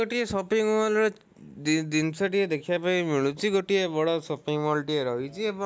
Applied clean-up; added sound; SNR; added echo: none; none; none; none.